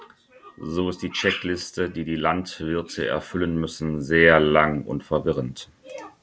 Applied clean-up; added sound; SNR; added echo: none; none; none; none.